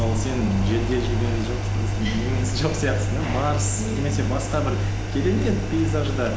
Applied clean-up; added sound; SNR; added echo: none; Engine; -2 dB; none.